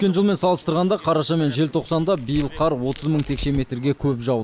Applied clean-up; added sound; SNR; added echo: none; Tearing; 14 dB; none.